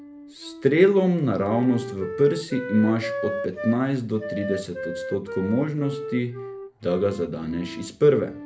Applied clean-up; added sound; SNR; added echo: none; Wind instrument, woodwind instrument; 10 dB; reverberation time 0.3 s.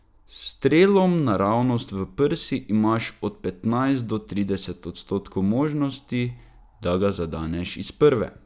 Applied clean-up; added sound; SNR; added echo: none; none; none; none.